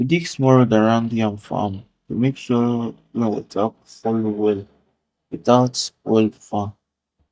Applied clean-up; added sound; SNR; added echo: neural mask model DeepFilterNet 3.